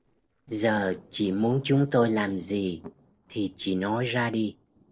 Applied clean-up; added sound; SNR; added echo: neural separator model SepFormer DNS4.